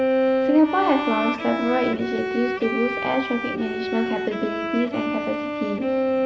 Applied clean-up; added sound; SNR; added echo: none; Bowed string instrument; 1 dB; none.